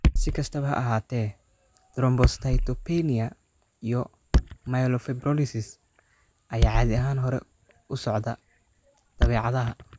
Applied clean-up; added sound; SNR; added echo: none; Bass drum + Thump, thud; 2 dB; none.